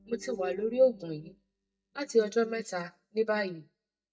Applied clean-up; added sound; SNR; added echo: neural mask model DeepFilterNet 3.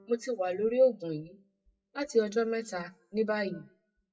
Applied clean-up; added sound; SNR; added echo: classical method WPE with log-MMSE.